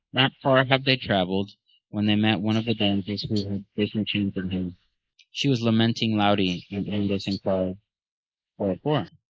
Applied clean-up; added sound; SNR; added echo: neural mask model Resemble Enhance denoiser.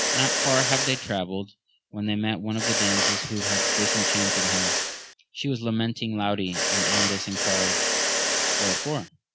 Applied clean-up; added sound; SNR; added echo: none; Mechanisms; -3 dB; none.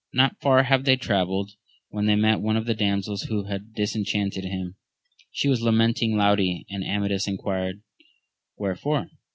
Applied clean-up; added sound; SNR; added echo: none; none; none; none.